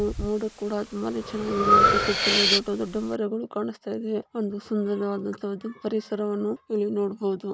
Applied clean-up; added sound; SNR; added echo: none; Breathing; 0 dB; none.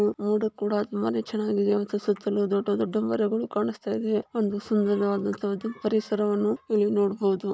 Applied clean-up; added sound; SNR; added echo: none; none; none; none.